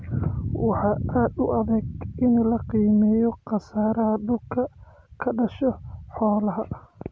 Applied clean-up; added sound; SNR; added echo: none; none; none; none.